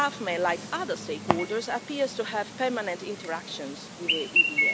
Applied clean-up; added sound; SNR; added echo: none; Chirp, tweet; 0 dB; none.